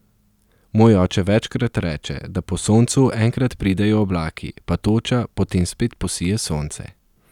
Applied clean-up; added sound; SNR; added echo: none; none; none; none.